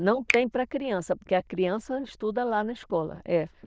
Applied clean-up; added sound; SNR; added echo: neural diffusion model UNIVERSE++.